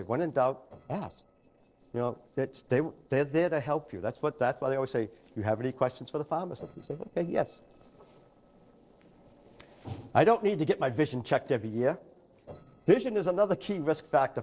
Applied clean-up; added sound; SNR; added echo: neural separator model SepFormer DNS4.